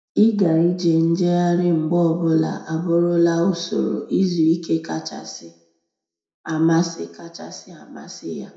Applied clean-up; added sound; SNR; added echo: none; none; none; reverberation time 0.5 s.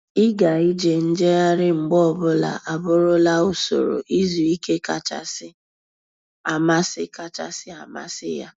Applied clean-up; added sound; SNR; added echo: none; none; none; none.